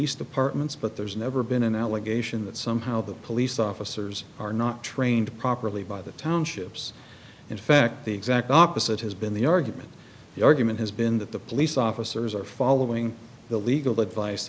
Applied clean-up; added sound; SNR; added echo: none; none; none; none.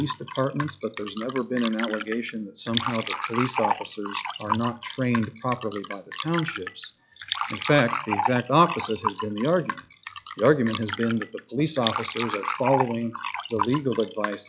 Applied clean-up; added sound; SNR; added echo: classical method log-MMSE.